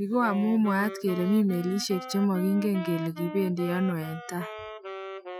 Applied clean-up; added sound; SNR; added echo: classical method Wiener filter.